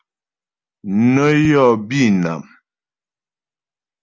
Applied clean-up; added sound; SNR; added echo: none; none; none; none.